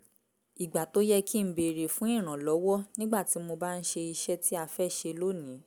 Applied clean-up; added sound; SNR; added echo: none; none; none; none.